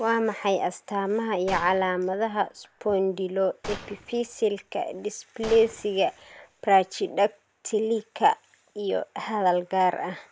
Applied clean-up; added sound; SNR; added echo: none; Gunshot, gunfire; 17 dB; none.